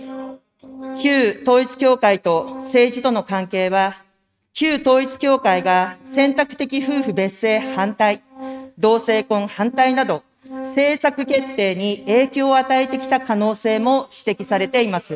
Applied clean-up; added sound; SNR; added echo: neural mask model RNNoise.